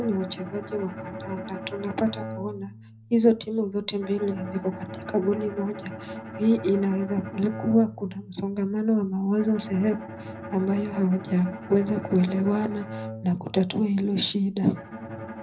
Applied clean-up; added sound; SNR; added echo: none; Bowed string instrument; 13 dB; reverberation time 0.4 s.